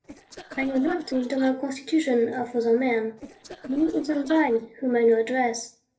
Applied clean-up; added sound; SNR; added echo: neural separator model SepFormer DNS4.